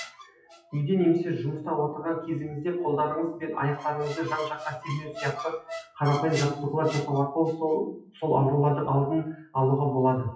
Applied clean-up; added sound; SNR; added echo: classical method WPE with log-MMSE.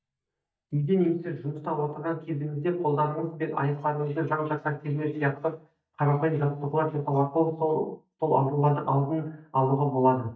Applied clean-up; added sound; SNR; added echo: neural mask model DeepFilterNet 3.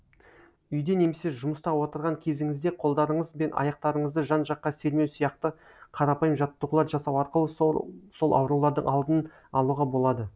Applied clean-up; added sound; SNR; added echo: none; none; none; none.